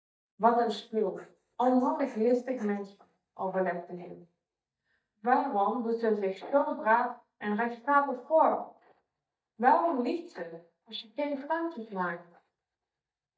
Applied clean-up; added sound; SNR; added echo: neural mask model DeepFilterNet 3.